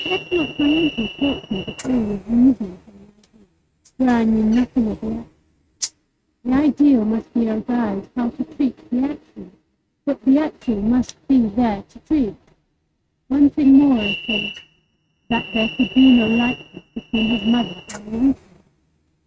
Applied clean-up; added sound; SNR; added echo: neural mask model RNNoise.